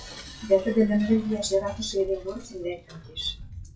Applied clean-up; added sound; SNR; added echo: classical method WPE with log-MMSE.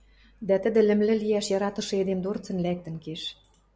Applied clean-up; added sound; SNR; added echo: none; none; none; none.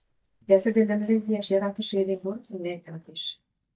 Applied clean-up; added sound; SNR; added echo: neural mask model DeepFilterNet 3.